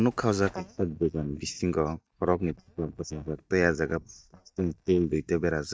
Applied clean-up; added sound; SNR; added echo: neural mask model DeepFilterNet 3.